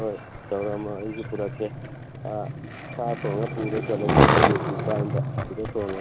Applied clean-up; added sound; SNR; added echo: none; Skateboard; -5 dB; none.